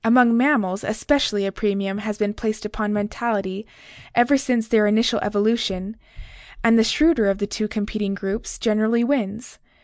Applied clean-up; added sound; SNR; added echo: none; none; none; none.